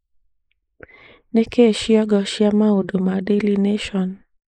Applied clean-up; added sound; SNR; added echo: neural mask model Resemble Enhance denoiser.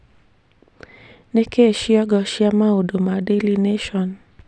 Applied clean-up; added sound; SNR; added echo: none; none; none; none.